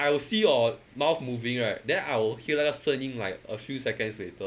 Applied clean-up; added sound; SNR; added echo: none; none; none; none.